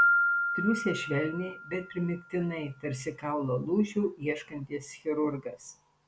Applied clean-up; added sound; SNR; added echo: none; Piano; 2 dB; none.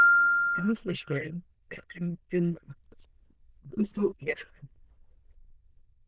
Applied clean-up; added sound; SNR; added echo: neural diffusion model UNIVERSE++.